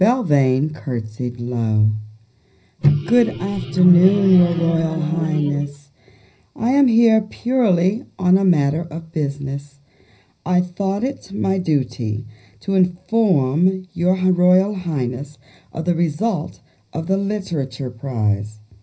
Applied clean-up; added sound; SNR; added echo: none; Microwave oven; 4 dB; reverberation time 0.4 s.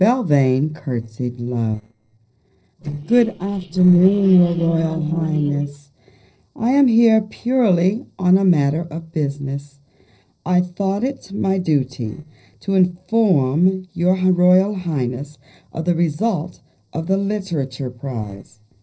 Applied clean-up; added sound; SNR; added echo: neural separator model SepFormer DNS4.